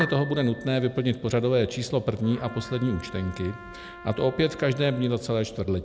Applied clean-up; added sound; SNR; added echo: none; Piano + Trumpet; 16 dB; none.